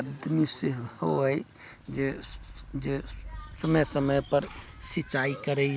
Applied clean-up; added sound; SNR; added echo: none; Thunder / Wind + Burping, eructation; 16 dB; none.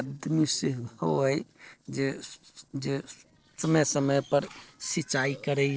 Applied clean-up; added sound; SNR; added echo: neural separator model SepFormer DNS4.